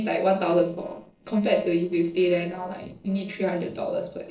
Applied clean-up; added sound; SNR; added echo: neural separator model SepFormer DNS4.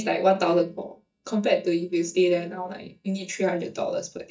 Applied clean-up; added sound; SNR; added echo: neural mask model DeepFilterNet 3.